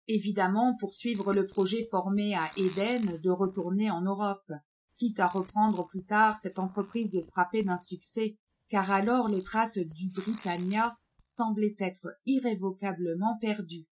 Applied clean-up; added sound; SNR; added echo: neural mask model DeepFilterNet 3.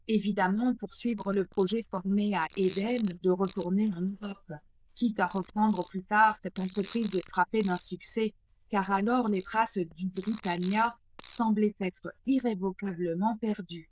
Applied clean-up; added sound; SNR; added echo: neural diffusion model UNIVERSE++.